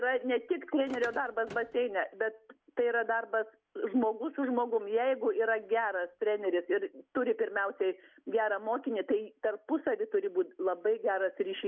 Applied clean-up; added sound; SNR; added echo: none; Car; 17 dB; none.